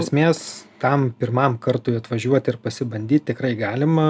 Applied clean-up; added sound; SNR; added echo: none; none; none; none.